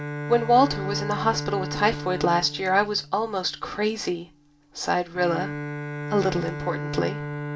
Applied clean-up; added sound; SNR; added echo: none; Bowed string instrument; 8 dB; reverberation time 0.2 s.